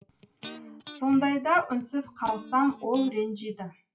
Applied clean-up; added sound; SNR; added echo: classical method WPE with log-MMSE.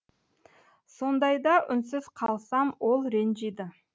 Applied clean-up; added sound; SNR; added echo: none; none; none; none.